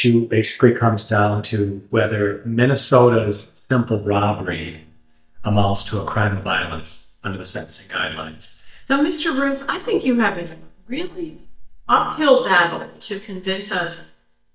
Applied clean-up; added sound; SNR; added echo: neural mask model DeepFilterNet 3.